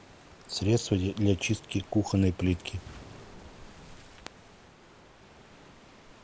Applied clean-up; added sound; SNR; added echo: none; Waves, surf; 19 dB; none.